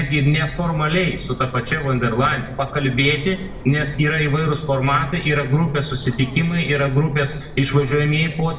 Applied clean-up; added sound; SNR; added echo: none; Subway, metro, underground; 15 dB; reverberation time 0.6 s.